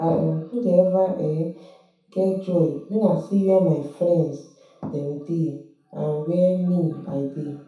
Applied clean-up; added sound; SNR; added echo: none; none; none; reverberation time 0.7 s.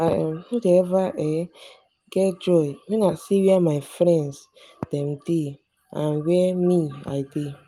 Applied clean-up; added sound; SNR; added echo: none; none; none; none.